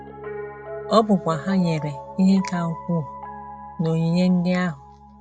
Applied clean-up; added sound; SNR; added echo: none; Piano; 13 dB; none.